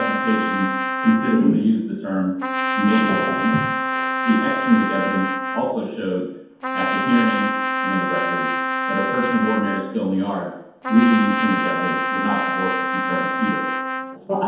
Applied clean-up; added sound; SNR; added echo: none; Trumpet; 2 dB; reverberation time 0.9 s.